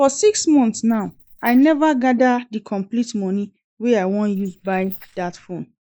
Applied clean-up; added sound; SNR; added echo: neural mask model Resemble Enhance denoiser.